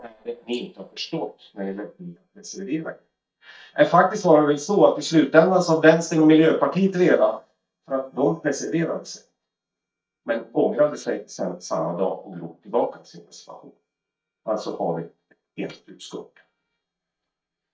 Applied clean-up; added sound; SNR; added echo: neural mask model DeepFilterNet 3.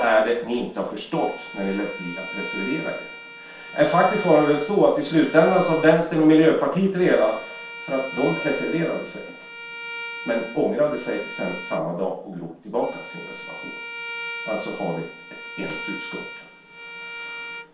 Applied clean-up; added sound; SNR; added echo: none; Bowed string instrument; 13 dB; reverberation time 0.3 s.